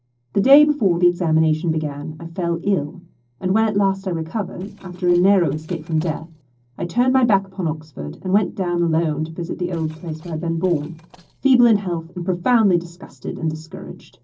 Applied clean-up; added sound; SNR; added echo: neural separator model SepFormer DNS4.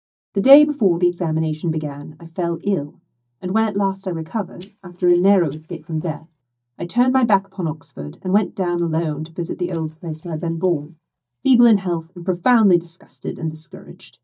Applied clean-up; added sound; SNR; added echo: neural mask model DeepFilterNet 3.